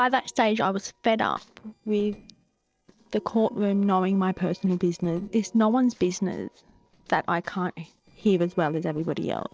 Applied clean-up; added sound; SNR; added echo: neural separator model SepFormer DNS4.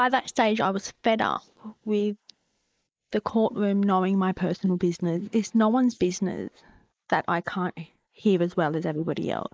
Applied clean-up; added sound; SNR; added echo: neural mask model Resemble Enhance denoiser.